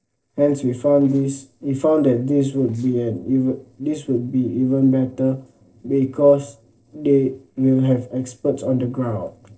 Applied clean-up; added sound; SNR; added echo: neural separator model SepFormer DNS4.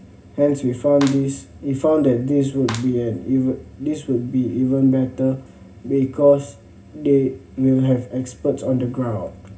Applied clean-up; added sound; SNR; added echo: none; Clapping; 19 dB; reverberation time 0.4 s.